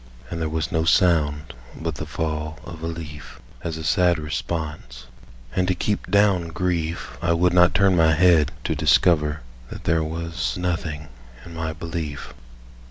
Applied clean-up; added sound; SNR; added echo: none; none; none; none.